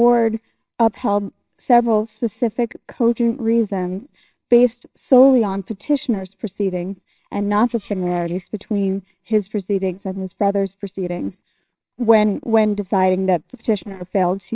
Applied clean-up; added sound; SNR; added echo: neural separator model SepFormer WHAMR!.